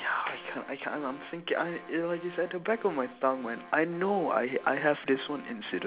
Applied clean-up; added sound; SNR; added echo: none; Alarm; 19 dB; none.